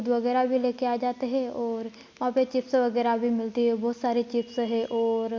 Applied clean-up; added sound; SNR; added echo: none; none; none; none.